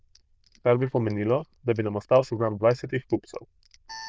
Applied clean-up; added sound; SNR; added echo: neural diffusion model UNIVERSE++.